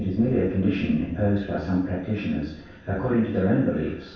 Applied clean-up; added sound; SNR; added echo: none; Thunder; 19 dB; reverberation time 0.7 s.